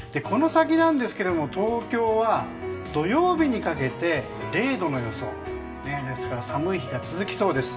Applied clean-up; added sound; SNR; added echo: none; none; none; reverberation time 1.7 s.